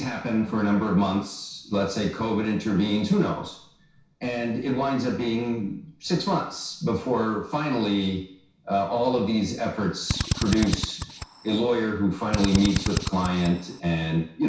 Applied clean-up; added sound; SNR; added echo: none; Drill; 3 dB; reverberation time 0.6 s.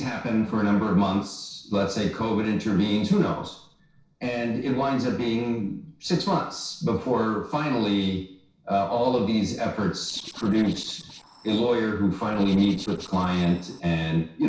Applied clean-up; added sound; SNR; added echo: neural separator model SepFormer DNS4.